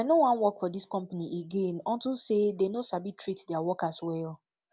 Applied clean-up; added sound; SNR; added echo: none; none; none; none.